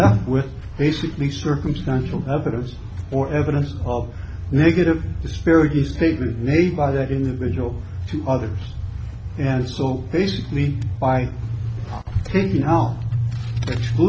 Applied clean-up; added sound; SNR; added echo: none; none; none; none.